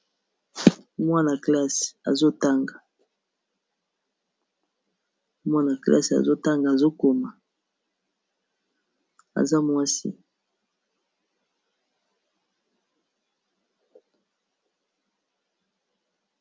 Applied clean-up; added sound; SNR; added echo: none; none; none; none.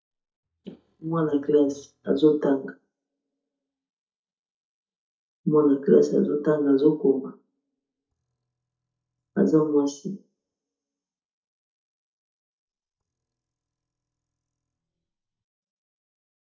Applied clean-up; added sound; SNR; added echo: neural mask model DeepFilterNet 3.